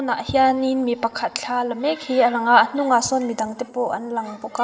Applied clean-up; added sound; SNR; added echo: none; none; none; reverberation time 1.3 s.